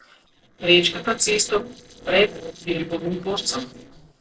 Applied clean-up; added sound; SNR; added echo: neural separator model SepFormer DNS4.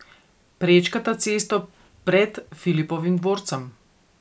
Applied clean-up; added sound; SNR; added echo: none; none; none; none.